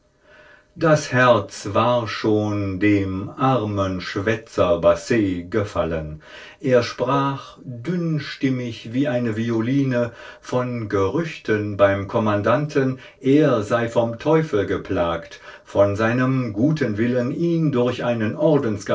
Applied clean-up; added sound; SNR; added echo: neural separator model SepFormer DNS4.